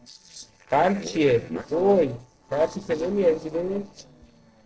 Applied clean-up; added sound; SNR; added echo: neural separator model SepFormer DNS4.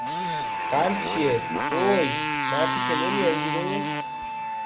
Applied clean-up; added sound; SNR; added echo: none; Wind instrument, woodwind instrument + Motorcycle; -1 dB; none.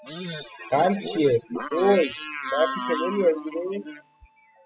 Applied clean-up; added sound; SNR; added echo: classical method spectral subtraction.